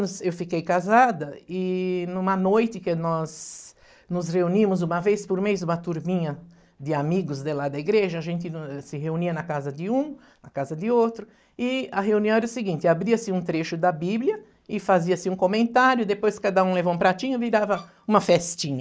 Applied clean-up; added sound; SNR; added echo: neural mask model DeepFilterNet 3.